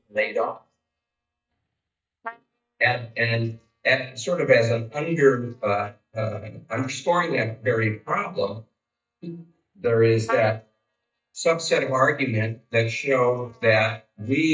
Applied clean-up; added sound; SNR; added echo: neural mask model DeepFilterNet 3.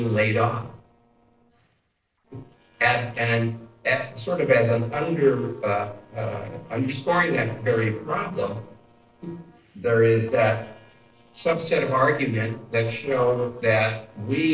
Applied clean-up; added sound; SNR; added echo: neural separator model SepFormer DNS4.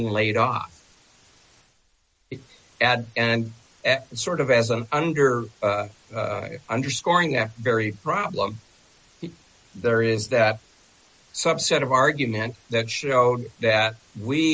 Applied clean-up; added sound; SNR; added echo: none; none; none; none.